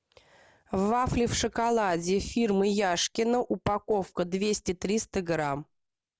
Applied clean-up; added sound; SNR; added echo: none; none; none; none.